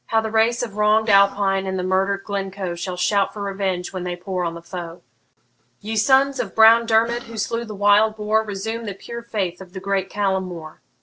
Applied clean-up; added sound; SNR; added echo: neural separator model SepFormer DNS4.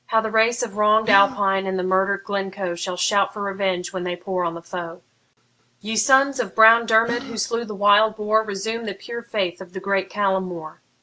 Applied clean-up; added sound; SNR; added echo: none; Gasp; 17 dB; none.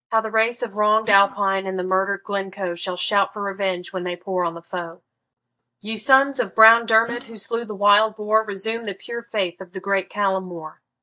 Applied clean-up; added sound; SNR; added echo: neural mask model DeepFilterNet 3.